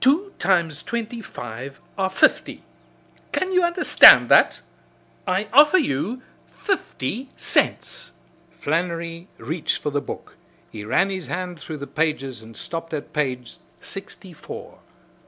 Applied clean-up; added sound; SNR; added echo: none; none; none; none.